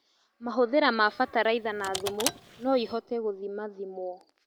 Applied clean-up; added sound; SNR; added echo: none; Car; 11 dB; none.